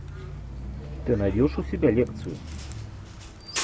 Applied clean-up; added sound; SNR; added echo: none; Bus; 6 dB; none.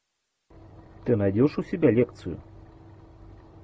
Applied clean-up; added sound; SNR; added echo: none; none; none; none.